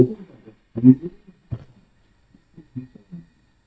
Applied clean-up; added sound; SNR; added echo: neural mask model DeepFilterNet 3.